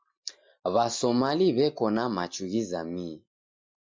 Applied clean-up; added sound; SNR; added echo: none; none; none; none.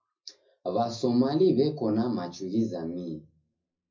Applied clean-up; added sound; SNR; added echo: none; none; none; reverberation time 0.4 s.